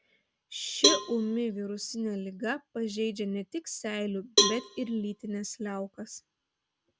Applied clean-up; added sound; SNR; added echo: none; Cowbell; -2 dB; none.